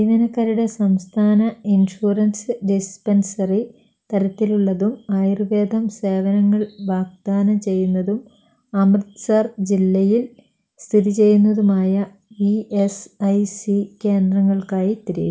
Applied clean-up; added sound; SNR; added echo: none; none; none; none.